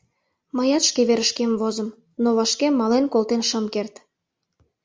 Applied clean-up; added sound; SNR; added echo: none; none; none; none.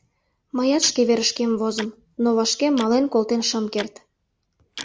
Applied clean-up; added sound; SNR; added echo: none; Tick-tock; 19 dB; none.